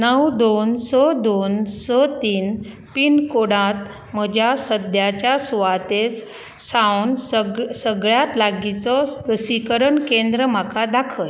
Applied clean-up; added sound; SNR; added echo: none; none; none; none.